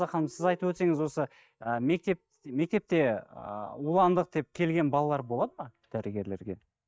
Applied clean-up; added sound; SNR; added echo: neural mask model DeepFilterNet 3.